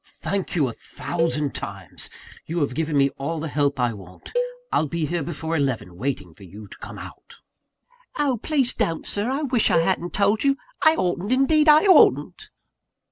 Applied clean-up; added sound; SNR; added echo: none; Cowbell; 9 dB; none.